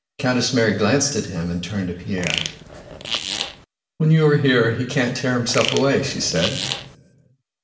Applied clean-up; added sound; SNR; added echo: none; Fart; 7 dB; reverberation time 1.1 s.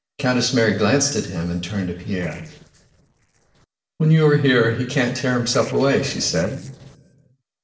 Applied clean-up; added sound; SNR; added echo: neural separator model SepFormer DNS4.